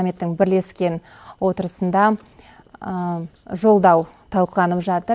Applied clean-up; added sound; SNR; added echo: none; none; none; none.